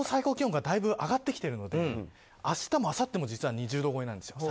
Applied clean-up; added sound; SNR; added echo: none; none; none; none.